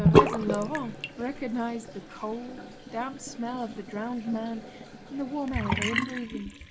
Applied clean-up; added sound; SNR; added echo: none; Bathtub (filling or washing) / Sink (filling or washing); -4 dB; none.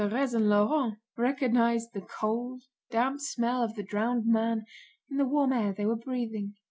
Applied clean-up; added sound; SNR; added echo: none; none; none; none.